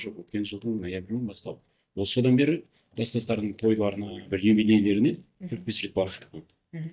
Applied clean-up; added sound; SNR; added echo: neural mask model DeepFilterNet 3.